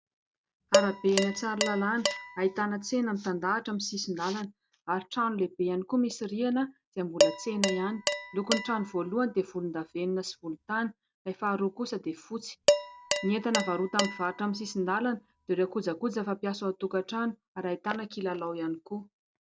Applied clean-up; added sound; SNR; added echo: none; Dishes, pots, and pans; 2 dB; none.